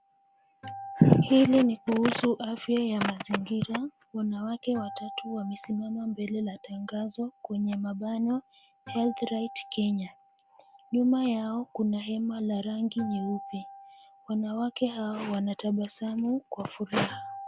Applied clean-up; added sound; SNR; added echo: none; Acoustic guitar; 18 dB; none.